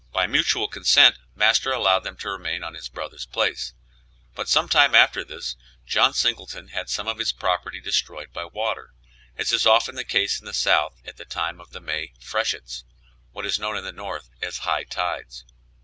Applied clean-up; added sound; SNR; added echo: none; none; none; none.